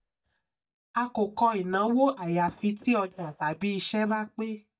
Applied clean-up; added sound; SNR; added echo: neural mask model DeepFilterNet 3.